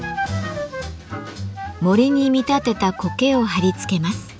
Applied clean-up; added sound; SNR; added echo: none; none; none; none.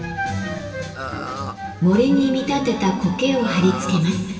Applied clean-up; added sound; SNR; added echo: none; Burping, eructation; 11 dB; reverberation time 2.5 s.